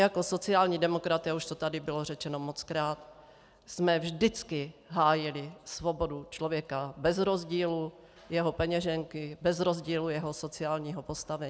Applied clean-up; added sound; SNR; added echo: none; none; none; none.